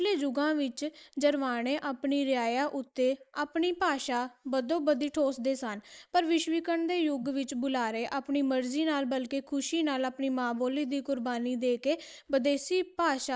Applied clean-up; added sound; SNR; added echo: neural mask model Resemble Enhance denoiser.